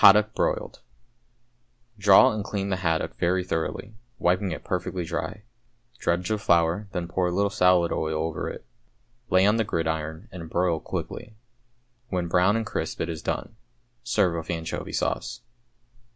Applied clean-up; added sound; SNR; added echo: none; none; none; none.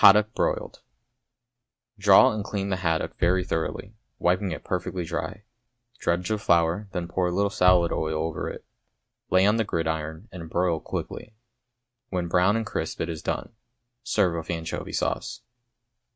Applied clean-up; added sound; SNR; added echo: neural mask model RNNoise.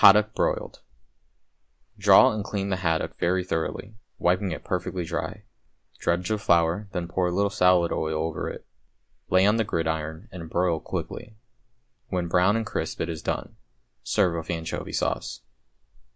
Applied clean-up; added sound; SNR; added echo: neural mask model Resemble Enhance denoiser.